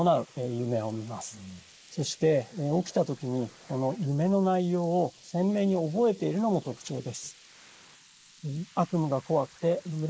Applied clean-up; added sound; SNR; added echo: neural mask model Resemble Enhance denoiser.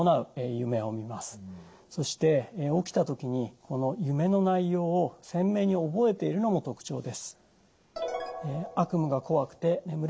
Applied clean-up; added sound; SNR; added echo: none; none; none; none.